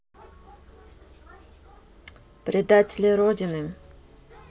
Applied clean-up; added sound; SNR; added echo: none; none; none; none.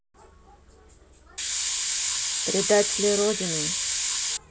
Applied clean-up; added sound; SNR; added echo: none; Hiss; -3 dB; none.